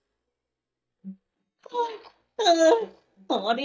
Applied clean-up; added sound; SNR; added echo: neural mask model DeepFilterNet 3.